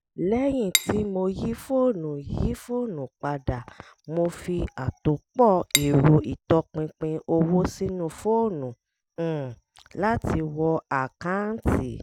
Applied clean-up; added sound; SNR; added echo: none; Cutlery, silverware / Dishes, pots, and pans; 3 dB; none.